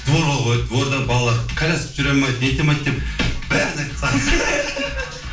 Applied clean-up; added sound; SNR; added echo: none; none; none; reverberation time 0.4 s.